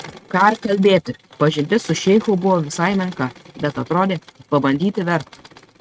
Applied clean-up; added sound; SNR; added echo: neural mask model RNNoise.